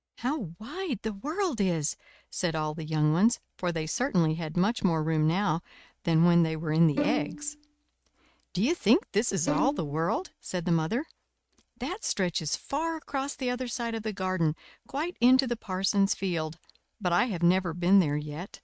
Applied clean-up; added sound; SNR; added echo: neural mask model RNNoise.